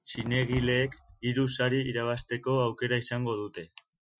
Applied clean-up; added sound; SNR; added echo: classical method Wiener filter.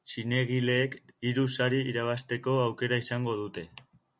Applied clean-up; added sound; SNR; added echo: none; none; none; none.